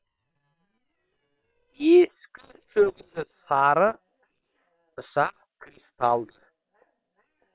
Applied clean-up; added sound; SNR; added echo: neural separator model SepFormer WHAM!.